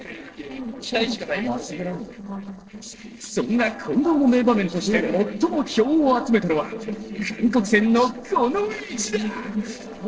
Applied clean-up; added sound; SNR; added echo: neural separator model SepFormer DNS4.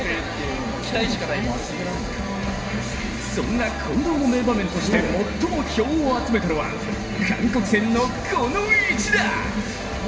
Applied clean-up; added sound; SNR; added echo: none; Snare drum; 11 dB; reverberation time 2.1 s.